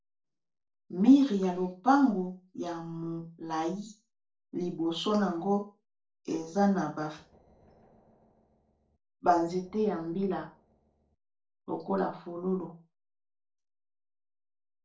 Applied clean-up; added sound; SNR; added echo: neural separator model SepFormer DNS4.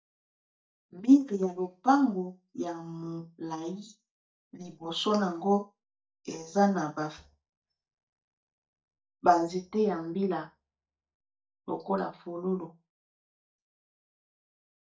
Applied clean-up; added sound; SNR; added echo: neural mask model DeepFilterNet 3.